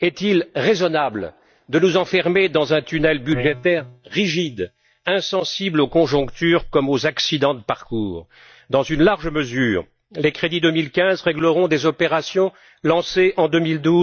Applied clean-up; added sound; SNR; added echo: neural mask model DeepFilterNet 3.